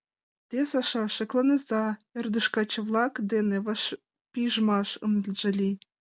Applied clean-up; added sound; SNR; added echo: none; none; none; none.